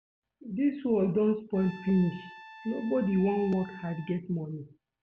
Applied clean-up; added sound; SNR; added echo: none; Trumpet; 20 dB; none.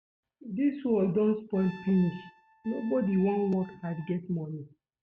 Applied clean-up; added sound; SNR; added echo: neural mask model RNNoise.